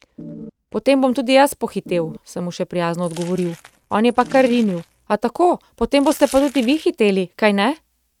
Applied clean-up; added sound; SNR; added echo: neural mask model RNNoise.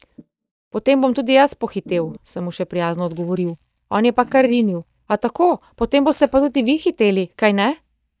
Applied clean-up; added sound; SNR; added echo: neural mask model DeepFilterNet 3.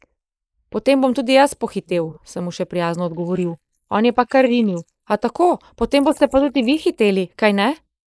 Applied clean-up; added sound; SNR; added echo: neural mask model Resemble Enhance denoiser.